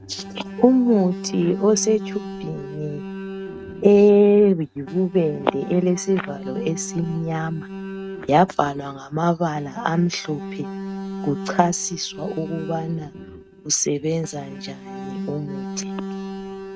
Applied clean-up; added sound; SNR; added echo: neural mask model RNNoise.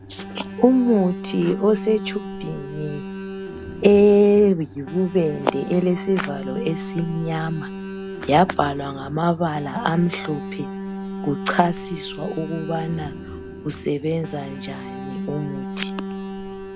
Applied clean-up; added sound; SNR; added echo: none; Alarm; 10 dB; none.